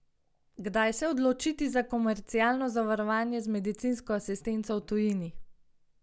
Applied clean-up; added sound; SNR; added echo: none; none; none; none.